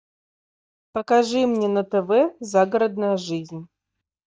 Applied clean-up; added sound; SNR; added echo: neural mask model DeepFilterNet 3.